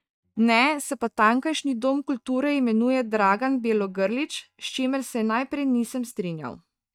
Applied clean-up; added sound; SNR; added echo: neural mask model DeepFilterNet 3.